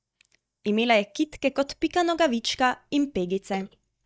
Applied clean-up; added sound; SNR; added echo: neural mask model DeepFilterNet 3.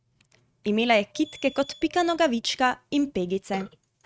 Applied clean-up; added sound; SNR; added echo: neural mask model RNNoise.